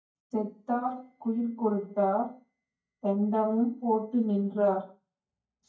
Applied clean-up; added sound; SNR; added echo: neural mask model DeepFilterNet 3.